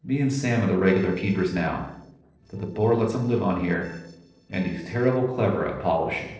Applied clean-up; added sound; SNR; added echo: neural separator model SepFormer DNS4.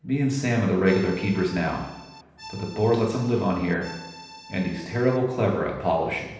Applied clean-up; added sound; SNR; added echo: none; Accordion; 19 dB; reverberation time 0.9 s.